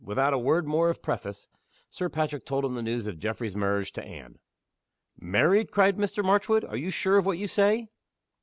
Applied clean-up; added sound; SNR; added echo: none; none; none; none.